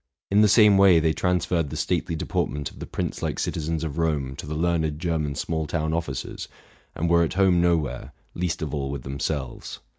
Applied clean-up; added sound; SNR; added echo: none; none; none; none.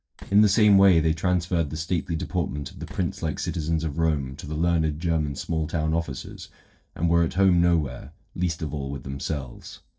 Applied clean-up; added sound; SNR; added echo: neural separator model SepFormer DNS4.